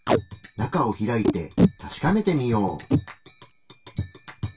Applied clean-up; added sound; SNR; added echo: none; Packing tape, duct tape; 1 dB; reverberation time 0.2 s.